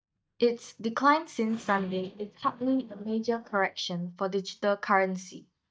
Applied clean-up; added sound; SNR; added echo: neural mask model DeepFilterNet 3.